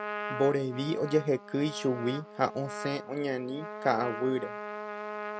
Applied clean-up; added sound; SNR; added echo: none; Trumpet; 8 dB; none.